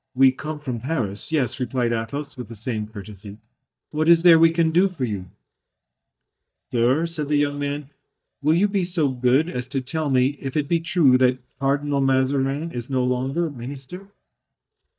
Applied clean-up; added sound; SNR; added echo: neural mask model DeepFilterNet 3.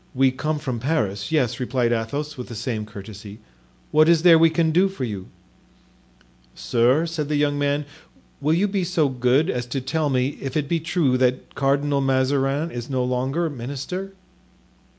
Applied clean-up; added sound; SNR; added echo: none; none; none; none.